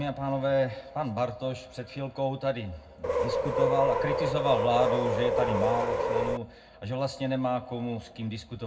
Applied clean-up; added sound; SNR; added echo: none; Subway, metro, underground; -3 dB; reverberation time 0.3 s.